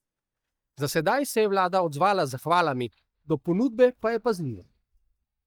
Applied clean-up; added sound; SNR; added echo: neural mask model DeepFilterNet 3.